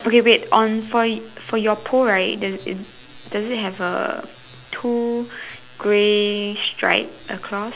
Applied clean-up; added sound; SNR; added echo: none; none; none; none.